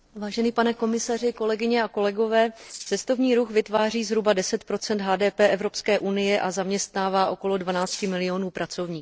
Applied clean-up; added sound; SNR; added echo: neural separator model SepFormer DNS4.